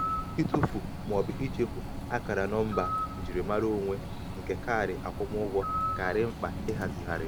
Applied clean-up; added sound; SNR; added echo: none; Bird; 3 dB; none.